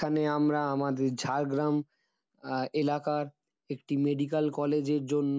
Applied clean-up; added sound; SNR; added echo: none; none; none; none.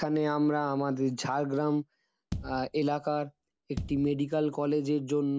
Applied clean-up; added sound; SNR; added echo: none; Bass drum; 13 dB; none.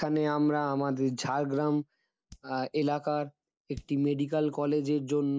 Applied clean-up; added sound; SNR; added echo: neural mask model DeepFilterNet 3.